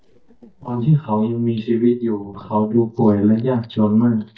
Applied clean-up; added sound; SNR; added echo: neural mask model DeepFilterNet 3.